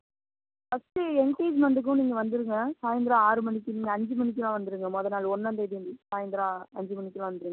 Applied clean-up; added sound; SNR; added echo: none; none; none; none.